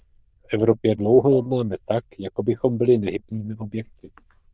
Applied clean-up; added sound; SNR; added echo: neural diffusion model UNIVERSE++.